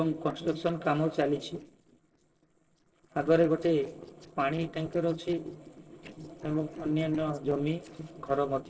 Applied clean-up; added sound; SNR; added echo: neural separator model SepFormer DNS4.